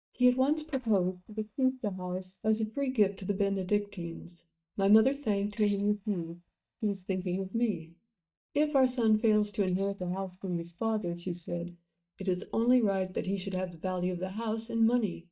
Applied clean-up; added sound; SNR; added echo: neural mask model DeepFilterNet 3.